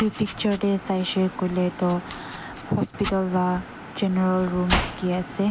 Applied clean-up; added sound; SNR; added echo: none; Domestic sounds, home sounds; 10 dB; none.